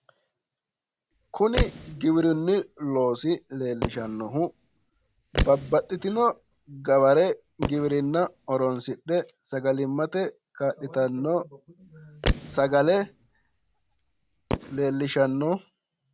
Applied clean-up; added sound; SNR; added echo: none; Fireworks; 8 dB; none.